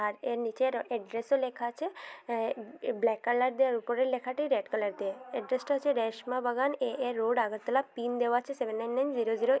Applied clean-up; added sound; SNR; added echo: none; none; none; none.